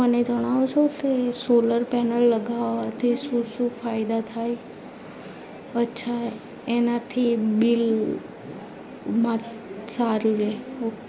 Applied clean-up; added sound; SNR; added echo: none; none; none; none.